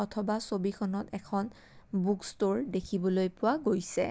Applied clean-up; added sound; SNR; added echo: none; none; none; none.